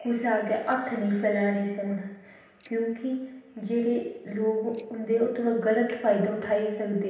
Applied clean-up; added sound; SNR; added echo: none; Bicycle bell; 15 dB; reverberation time 0.9 s.